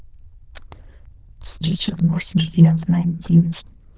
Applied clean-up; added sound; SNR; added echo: neural diffusion model UNIVERSE++.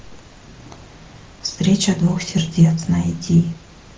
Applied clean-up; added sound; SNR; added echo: none; none; none; none.